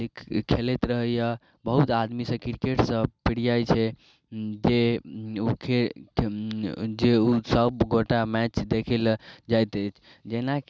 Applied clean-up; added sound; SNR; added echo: none; none; none; none.